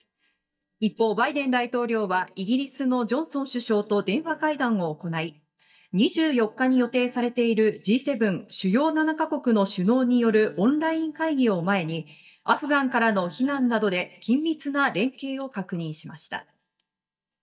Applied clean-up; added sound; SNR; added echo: neural mask model DeepFilterNet 3.